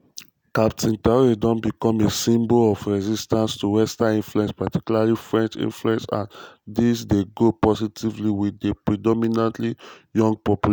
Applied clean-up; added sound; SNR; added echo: none; none; none; none.